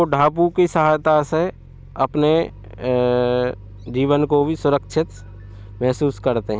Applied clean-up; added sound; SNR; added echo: none; none; none; none.